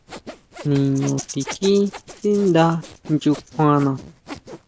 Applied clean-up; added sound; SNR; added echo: none; Rattle / Rattle (instrument) + Sawing; 16 dB; none.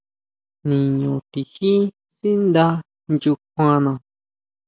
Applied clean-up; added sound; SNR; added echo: none; none; none; none.